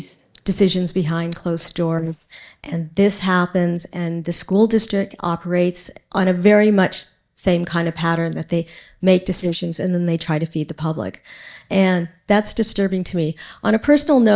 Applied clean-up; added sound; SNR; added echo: neural mask model DeepFilterNet 3.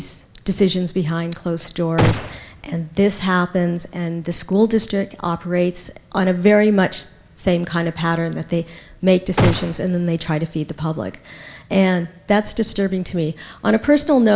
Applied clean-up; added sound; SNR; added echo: none; Gunshot, gunfire; 4 dB; none.